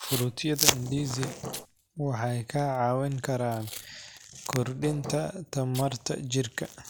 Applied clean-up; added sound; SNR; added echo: none; Packing tape, duct tape / Tearing + Hammer; 14 dB; none.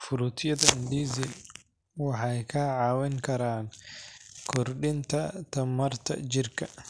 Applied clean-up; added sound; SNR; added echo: none; none; none; none.